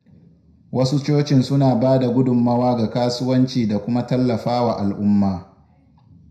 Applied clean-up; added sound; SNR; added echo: none; none; none; reverberation time 0.5 s.